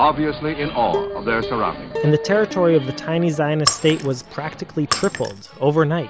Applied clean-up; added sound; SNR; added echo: none; Plucked string instrument + Shatter; 9 dB; none.